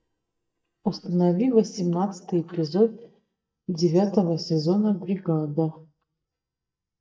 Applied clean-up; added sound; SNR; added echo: neural mask model DeepFilterNet 3.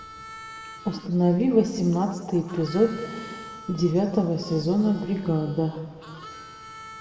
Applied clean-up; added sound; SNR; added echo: none; Harmonica; 18 dB; reverberation time 1.6 s.